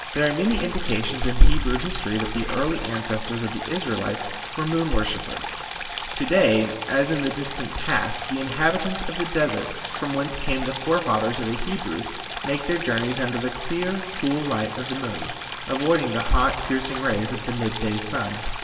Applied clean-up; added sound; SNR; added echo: none; Stream; 9 dB; reverberation time 2.7 s.